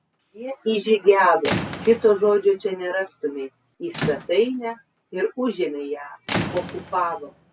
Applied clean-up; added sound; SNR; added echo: none; Squeak / Rattle / Slam; 11 dB; none.